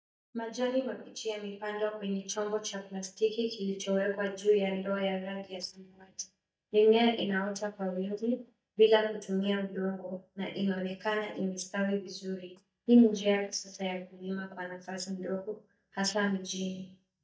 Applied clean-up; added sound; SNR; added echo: neural mask model DeepFilterNet 3.